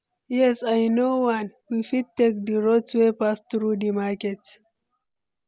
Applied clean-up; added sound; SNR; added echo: none; none; none; none.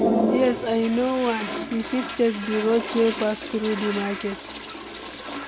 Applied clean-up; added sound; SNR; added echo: none; Toilet flush; 4 dB; none.